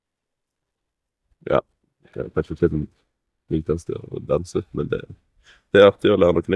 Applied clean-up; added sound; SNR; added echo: neural mask model DeepFilterNet 3.